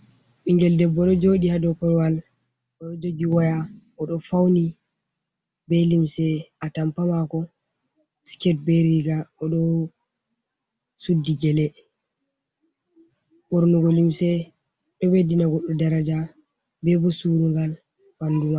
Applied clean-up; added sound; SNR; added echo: none; none; none; none.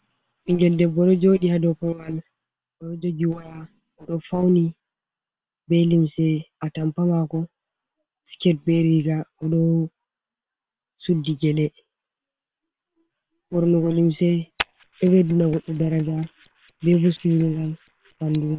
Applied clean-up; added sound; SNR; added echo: neural separator model SepFormer WHAM!.